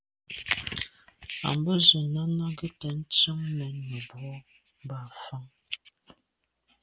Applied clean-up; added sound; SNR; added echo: none; none; none; none.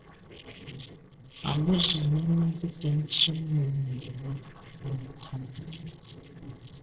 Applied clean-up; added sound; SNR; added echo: neural separator model SepFormer DNS4.